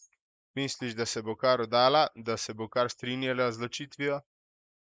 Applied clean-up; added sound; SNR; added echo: neural mask model Resemble Enhance denoiser.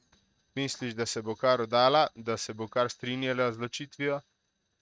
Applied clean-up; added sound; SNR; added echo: neural mask model RNNoise.